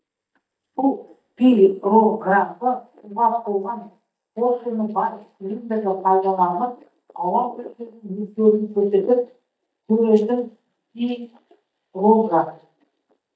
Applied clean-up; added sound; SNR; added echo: neural mask model DeepFilterNet 3.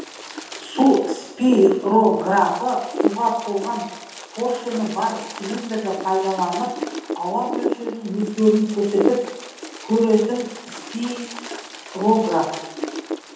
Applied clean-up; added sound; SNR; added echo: none; Wind; 8 dB; reverberation time 0.8 s.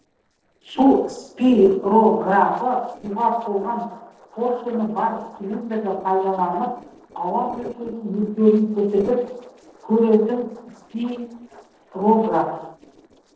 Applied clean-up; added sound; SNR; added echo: neural separator model SepFormer DNS4.